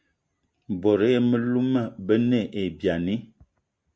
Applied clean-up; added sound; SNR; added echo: none; none; none; none.